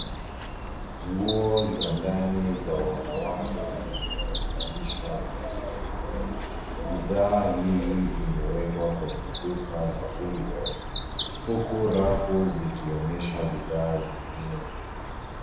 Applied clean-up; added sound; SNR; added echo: none; Bird vocalization, bird call, bird song; -3 dB; reverberation time 1.0 s.